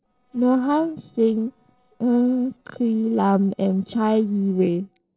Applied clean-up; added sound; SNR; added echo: neural separator model SepFormer DNS4.